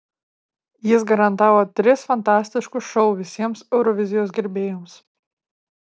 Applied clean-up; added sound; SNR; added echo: none; none; none; none.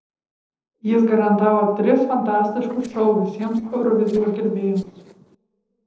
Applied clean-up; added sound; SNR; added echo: neural separator model SepFormer DNS4.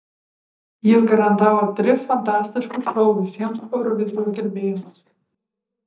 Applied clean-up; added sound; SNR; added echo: neural mask model DeepFilterNet 3.